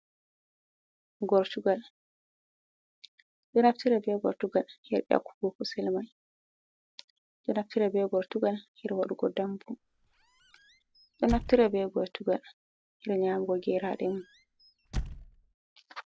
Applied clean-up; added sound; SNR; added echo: none; Squeak / Slam; 11 dB; none.